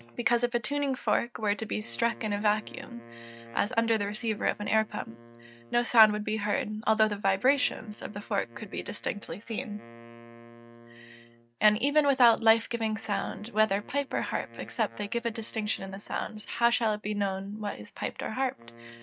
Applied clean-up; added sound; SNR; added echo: neural mask model RNNoise.